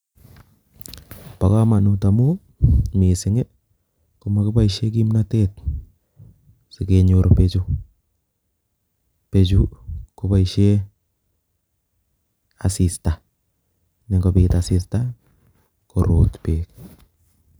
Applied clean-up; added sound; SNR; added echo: none; none; none; none.